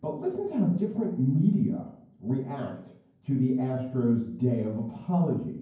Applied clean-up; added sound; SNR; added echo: none; none; none; reverberation time 0.9 s.